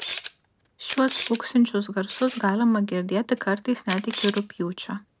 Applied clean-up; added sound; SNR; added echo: none; Camera; 11 dB; none.